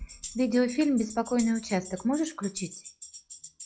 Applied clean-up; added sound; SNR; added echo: classical method log-MMSE.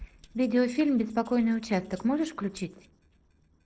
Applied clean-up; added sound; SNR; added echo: neural separator model SepFormer DNS4.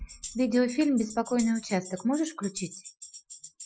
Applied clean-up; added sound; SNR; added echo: classical method Wiener filter.